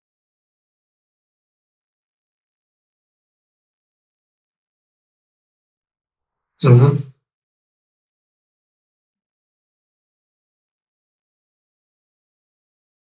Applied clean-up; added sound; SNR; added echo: neural mask model Resemble Enhance denoiser.